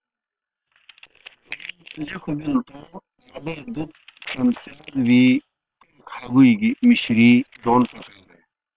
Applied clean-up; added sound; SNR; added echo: neural separator model SepFormer WHAM!.